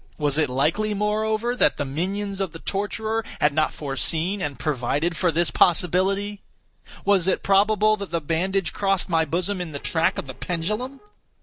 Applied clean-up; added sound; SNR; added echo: neural separator model SepFormer DNS4.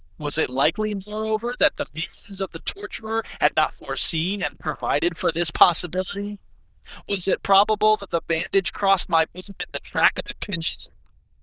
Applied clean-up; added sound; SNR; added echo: neural diffusion model UNIVERSE++.